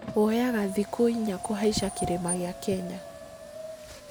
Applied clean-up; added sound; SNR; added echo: none; Car + Wind; 11 dB; none.